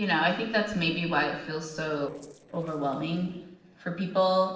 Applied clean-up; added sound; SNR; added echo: neural separator model SepFormer DNS4.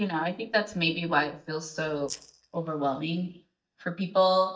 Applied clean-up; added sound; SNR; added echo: neural mask model DeepFilterNet 3.